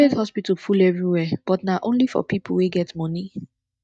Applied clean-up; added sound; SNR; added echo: neural mask model DeepFilterNet 3.